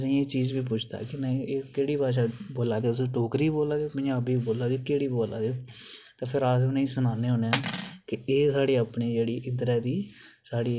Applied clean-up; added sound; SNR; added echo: none; Cutlery, silverware; 10 dB; none.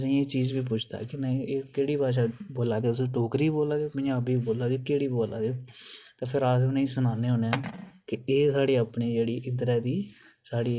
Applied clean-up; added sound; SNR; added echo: neural mask model RNNoise.